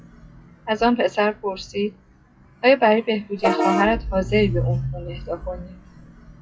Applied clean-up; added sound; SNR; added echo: classical method WPE with log-MMSE.